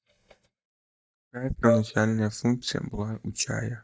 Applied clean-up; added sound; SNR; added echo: neural mask model DeepFilterNet 3.